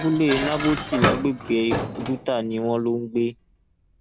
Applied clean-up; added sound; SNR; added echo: none; Dishes, pots, and pans; 5 dB; none.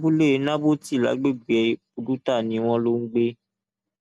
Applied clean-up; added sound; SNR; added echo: none; none; none; none.